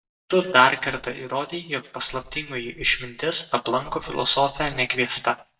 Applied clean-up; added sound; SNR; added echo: neural mask model DeepFilterNet 3.